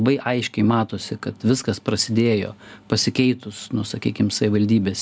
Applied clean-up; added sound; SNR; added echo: none; none; none; none.